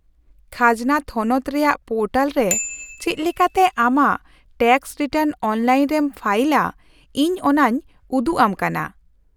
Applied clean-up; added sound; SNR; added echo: none; Bicycle bell; 13 dB; none.